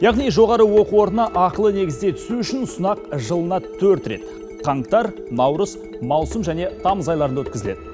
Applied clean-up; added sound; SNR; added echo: none; none; none; none.